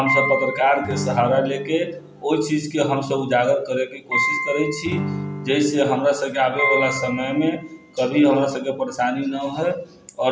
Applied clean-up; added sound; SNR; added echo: none; Piano + Acoustic guitar / Strum; 5 dB; none.